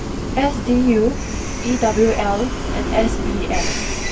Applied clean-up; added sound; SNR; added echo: none; Train; 2 dB; reverberation time 0.2 s.